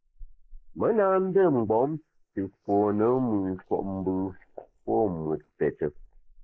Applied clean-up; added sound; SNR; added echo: neural mask model Resemble Enhance denoiser.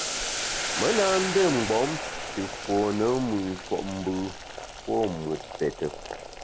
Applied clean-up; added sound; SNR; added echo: none; Boiling; 5 dB; none.